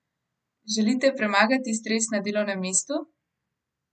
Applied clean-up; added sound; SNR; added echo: none; none; none; none.